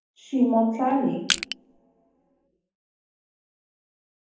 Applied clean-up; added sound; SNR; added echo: none; Crushing; 0 dB; reverberation time 0.9 s.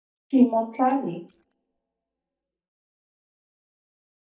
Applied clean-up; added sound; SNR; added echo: neural mask model DeepFilterNet 3.